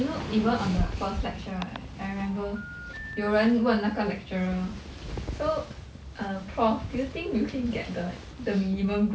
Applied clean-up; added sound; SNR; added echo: none; Telephone; 15 dB; none.